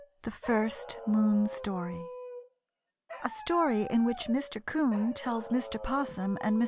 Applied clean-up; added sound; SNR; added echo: none; Dog; 13 dB; none.